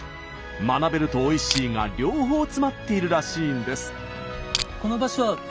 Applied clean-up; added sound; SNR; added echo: none; Crushing; 4 dB; none.